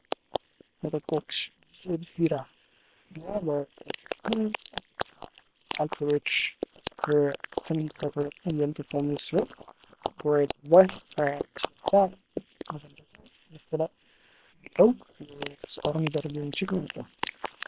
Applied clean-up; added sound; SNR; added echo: neural separator model SepFormer WHAM!.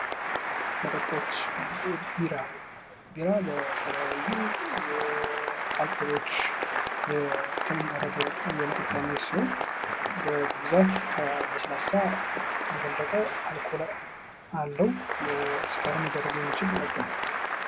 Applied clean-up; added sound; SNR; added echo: none; Applause; 0 dB; none.